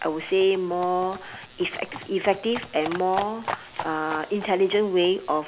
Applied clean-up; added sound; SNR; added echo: none; Livestock, farm animals, working animals; 13 dB; none.